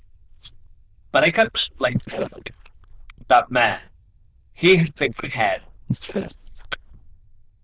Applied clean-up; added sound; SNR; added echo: neural diffusion model UNIVERSE++.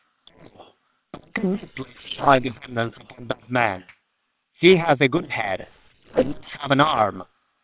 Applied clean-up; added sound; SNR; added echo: neural separator model SepFormer WHAM!.